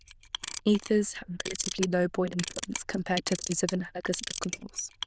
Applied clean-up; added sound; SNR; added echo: neural diffusion model UNIVERSE++.